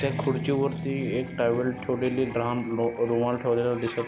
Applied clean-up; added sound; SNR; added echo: none; Guitar; 9 dB; none.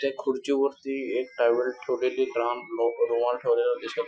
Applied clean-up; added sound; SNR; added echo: classical method Wiener filter.